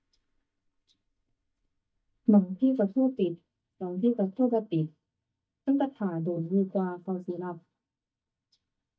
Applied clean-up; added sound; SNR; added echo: neural mask model DeepFilterNet 3.